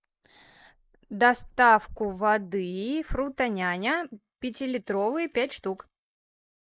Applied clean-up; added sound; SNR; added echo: neural mask model Resemble Enhance denoiser.